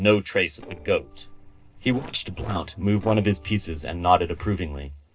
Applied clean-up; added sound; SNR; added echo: neural separator model SepFormer DNS4.